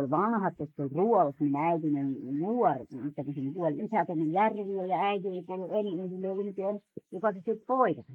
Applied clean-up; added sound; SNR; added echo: neural mask model Resemble Enhance denoiser.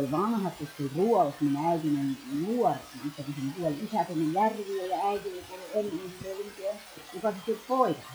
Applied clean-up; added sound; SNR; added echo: classical method log-MMSE.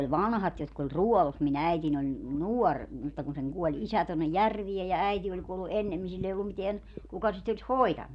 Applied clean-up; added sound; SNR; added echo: none; none; none; none.